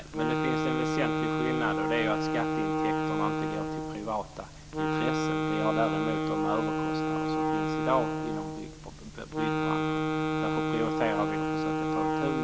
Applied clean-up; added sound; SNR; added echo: none; Wind instrument, woodwind instrument; -5 dB; none.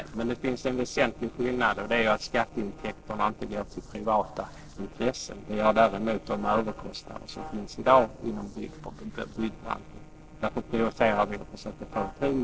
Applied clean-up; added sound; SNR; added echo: neural separator model SepFormer DNS4.